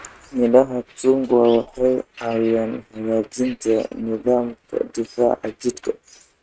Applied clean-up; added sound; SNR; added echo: neural mask model RNNoise.